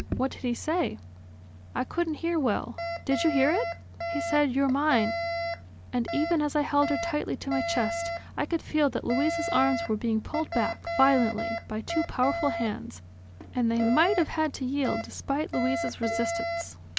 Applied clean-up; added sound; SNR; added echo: none; Alarm; 6 dB; none.